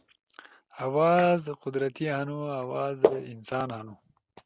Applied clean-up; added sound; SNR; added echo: neural mask model RNNoise.